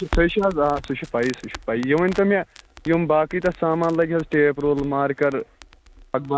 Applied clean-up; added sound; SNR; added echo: none; Crackle; 15 dB; none.